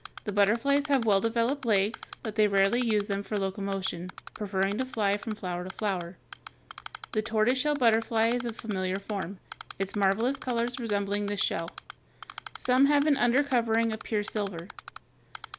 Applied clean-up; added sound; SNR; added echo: none; Typing; 17 dB; none.